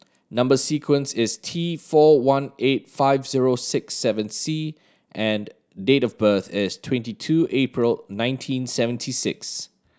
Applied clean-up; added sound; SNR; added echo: none; none; none; none.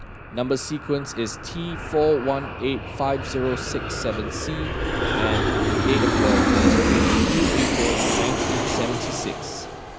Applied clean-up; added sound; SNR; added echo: none; Aircraft; -4 dB; none.